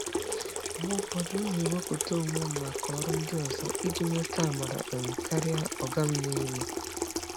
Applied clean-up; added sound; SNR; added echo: none; Sink (filling or washing) / Water tap, faucet; 2 dB; none.